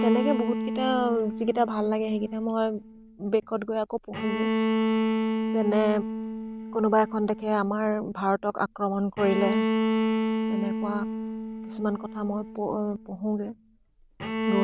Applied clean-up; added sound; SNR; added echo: none; Bowed string instrument; 2 dB; none.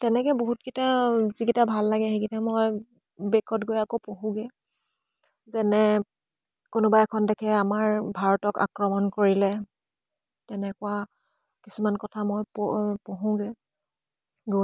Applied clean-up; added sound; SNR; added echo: none; none; none; none.